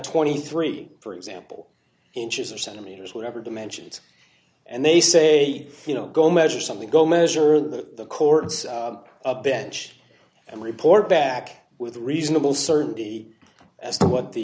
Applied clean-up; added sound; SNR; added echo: none; none; none; none.